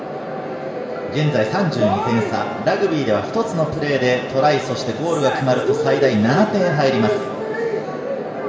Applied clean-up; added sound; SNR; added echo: none; Wind instrument, woodwind instrument; 16 dB; reverberation time 2.2 s.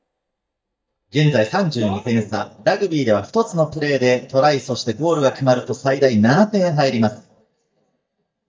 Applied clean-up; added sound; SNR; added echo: neural mask model DeepFilterNet 3.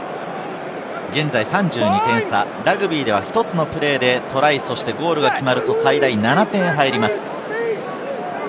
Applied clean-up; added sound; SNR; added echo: none; none; none; none.